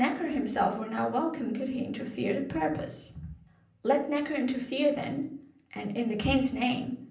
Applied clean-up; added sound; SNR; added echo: none; none; none; reverberation time 0.6 s.